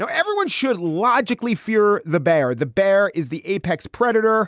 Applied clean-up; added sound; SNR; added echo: none; none; none; none.